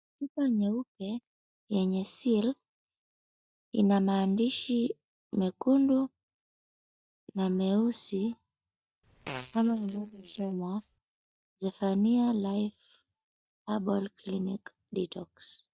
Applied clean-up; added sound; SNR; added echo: neural mask model DeepFilterNet 3.